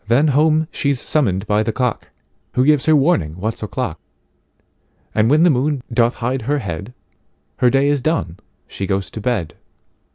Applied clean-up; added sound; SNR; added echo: none; none; none; none.